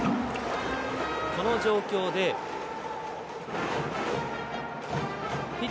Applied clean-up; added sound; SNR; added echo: none; Toilet flush / Liquid; 10 dB; none.